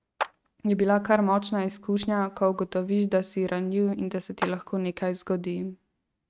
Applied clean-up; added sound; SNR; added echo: neural mask model RNNoise.